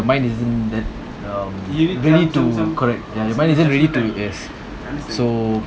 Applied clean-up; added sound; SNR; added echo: none; none; none; none.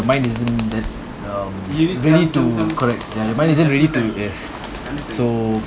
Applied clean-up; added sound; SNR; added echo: none; Bird; 18 dB; none.